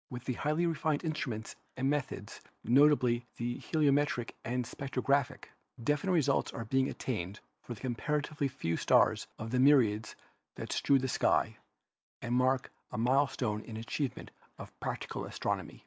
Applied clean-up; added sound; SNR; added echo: none; none; none; none.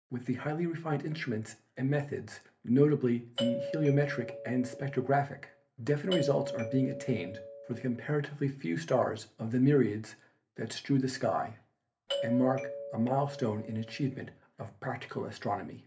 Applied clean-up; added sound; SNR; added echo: none; Doorbell; 8 dB; reverberation time 0.3 s.